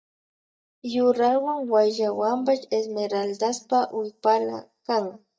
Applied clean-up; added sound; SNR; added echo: neural mask model DeepFilterNet 3.